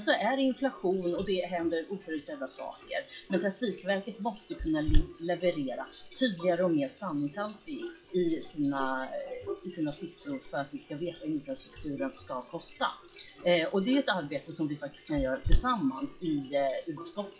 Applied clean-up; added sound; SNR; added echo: classical method WPE with log-MMSE.